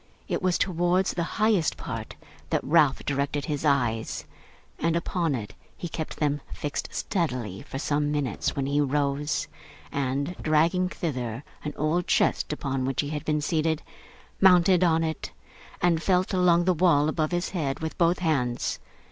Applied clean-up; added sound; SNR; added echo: none; Car; 20 dB; none.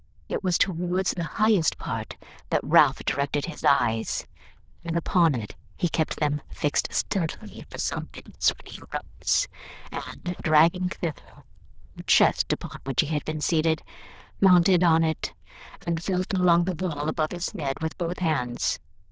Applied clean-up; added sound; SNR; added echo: neural diffusion model UNIVERSE++.